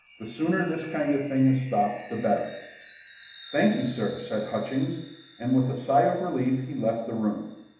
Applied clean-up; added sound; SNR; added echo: none; Chime; 8 dB; reverberation time 0.8 s.